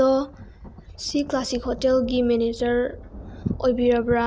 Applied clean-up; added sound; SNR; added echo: none; Thunder; 16 dB; none.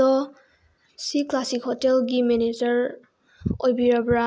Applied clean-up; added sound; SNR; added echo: none; none; none; none.